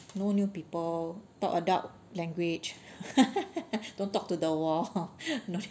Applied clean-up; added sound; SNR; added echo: none; none; none; none.